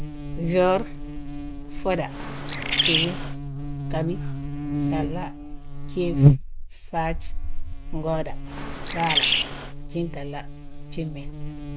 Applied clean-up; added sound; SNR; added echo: none; Bird + Buzz; -4 dB; none.